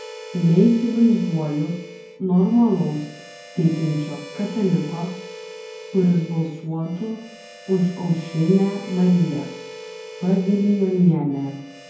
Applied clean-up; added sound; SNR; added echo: none; Harmonica; 17 dB; reverberation time 0.9 s.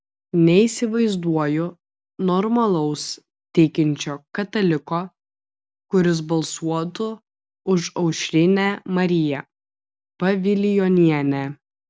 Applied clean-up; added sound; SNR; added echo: none; none; none; none.